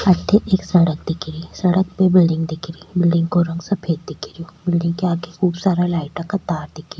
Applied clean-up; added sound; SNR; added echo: none; none; none; none.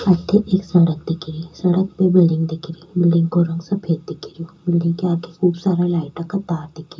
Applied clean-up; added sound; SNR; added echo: none; none; none; reverberation time 0.2 s.